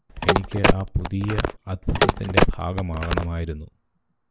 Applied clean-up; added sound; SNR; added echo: none; Telephone; -5 dB; none.